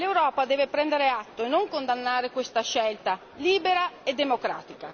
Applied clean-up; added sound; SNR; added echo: none; none; none; none.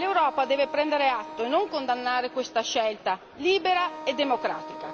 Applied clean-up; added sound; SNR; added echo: none; Wind instrument, woodwind instrument; 14 dB; none.